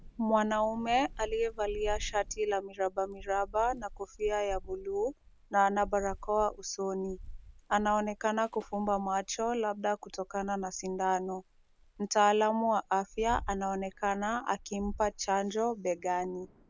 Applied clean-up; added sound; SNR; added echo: none; Thunder / Rain; 15 dB; none.